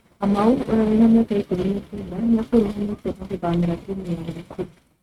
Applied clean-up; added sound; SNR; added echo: neural mask model RNNoise.